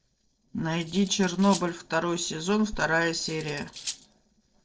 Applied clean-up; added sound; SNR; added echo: neural separator model SepFormer DNS4.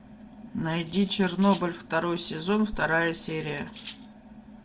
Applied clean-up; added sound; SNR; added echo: none; Cutlery, silverware; 13 dB; reverberation time 0.3 s.